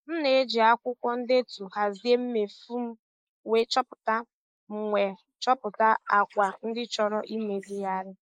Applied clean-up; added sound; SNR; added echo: neural mask model Resemble Enhance denoiser.